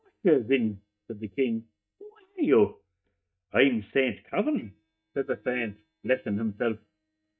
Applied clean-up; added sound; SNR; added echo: neural mask model DeepFilterNet 3.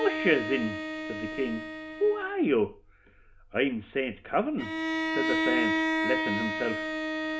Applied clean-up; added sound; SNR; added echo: none; Bowed string instrument; 1 dB; reverberation time 0.3 s.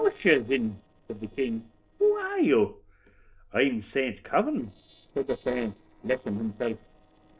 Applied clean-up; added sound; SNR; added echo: neural separator model SepFormer DNS4.